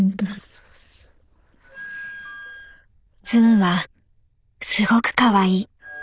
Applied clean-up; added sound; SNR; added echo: neural diffusion model UNIVERSE++.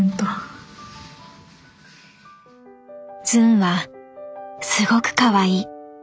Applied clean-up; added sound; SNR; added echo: none; none; none; none.